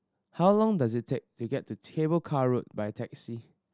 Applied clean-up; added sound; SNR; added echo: none; none; none; none.